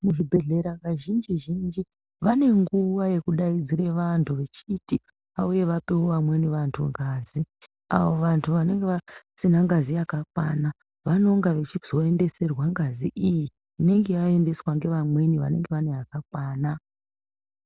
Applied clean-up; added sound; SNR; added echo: none; none; none; none.